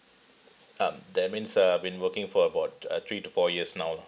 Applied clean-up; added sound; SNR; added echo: none; none; none; none.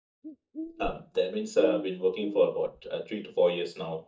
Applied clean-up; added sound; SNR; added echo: neural mask model DeepFilterNet 3.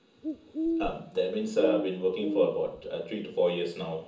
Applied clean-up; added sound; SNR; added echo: none; Bird; 6 dB; reverberation time 0.6 s.